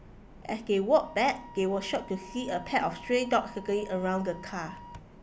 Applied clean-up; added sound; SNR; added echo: none; Wind instrument, woodwind instrument; 19 dB; none.